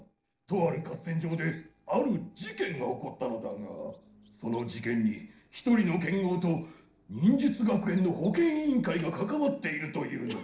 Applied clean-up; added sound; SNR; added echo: neural separator model SepFormer DNS4.